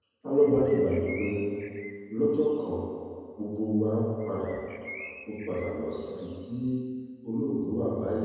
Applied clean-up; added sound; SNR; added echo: none; Bird; 18 dB; reverberation time 2.2 s.